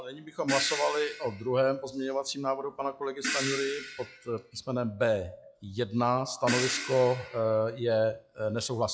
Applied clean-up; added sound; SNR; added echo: classical method log-MMSE.